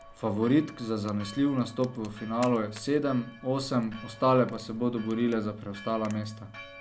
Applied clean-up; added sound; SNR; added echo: none; Church bell + Fire; 20 dB; none.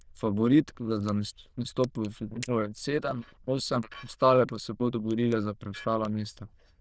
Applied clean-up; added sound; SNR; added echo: neural diffusion model UNIVERSE++.